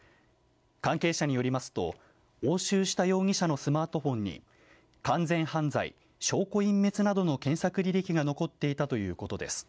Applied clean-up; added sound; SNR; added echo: none; none; none; none.